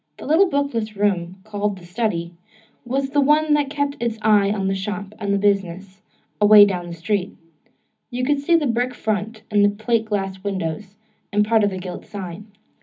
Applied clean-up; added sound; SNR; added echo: none; none; none; reverberation time 0.4 s.